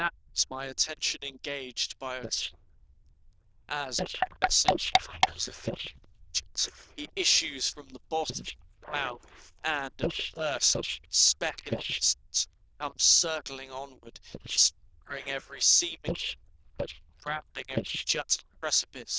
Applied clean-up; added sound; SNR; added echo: neural diffusion model UNIVERSE++.